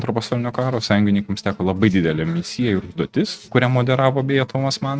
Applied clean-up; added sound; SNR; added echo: neural mask model RNNoise.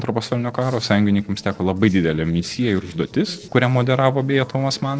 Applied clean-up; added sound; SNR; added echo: neural separator model SepFormer DNS4.